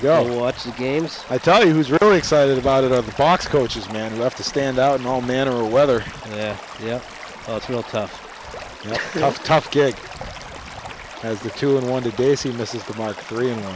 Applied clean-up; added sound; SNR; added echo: none; Stream / Liquid; 16 dB; none.